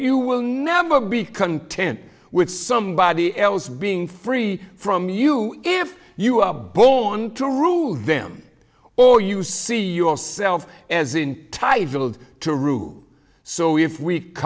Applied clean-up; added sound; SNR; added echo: none; none; none; none.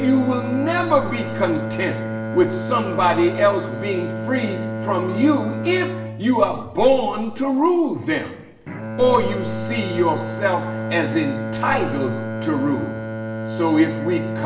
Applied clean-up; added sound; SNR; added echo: none; Bowed string instrument; 6 dB; reverberation time 1.0 s.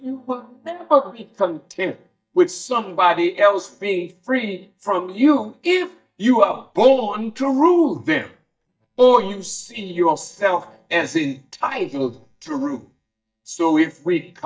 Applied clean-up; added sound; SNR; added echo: neural mask model DeepFilterNet 3.